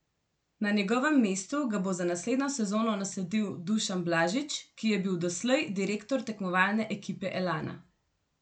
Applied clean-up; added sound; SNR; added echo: none; none; none; none.